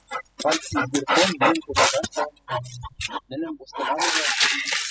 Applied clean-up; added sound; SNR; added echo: classical method spectral subtraction.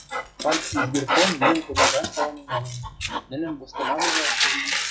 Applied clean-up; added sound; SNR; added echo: classical method log-MMSE.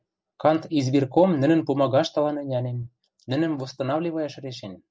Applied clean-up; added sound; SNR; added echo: none; none; none; none.